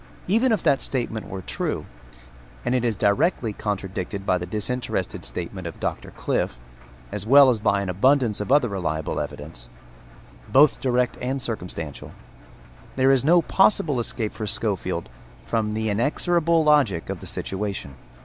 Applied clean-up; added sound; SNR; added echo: none; Engine; 20 dB; none.